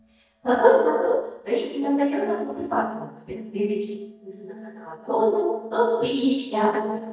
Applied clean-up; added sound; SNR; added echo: neural mask model DeepFilterNet 3.